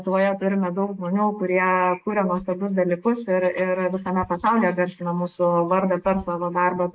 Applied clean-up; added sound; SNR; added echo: neural mask model Resemble Enhance denoiser.